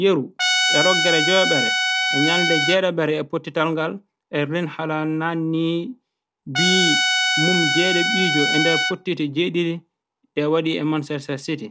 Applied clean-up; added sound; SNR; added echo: none; Trumpet; -2 dB; none.